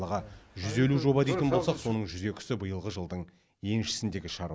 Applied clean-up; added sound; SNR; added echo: none; none; none; none.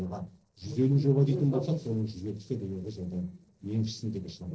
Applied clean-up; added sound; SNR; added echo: neural separator model SepFormer DNS4.